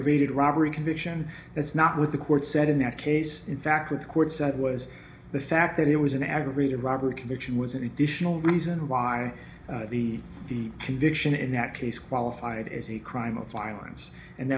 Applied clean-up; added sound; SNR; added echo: none; none; none; reverberation time 0.4 s.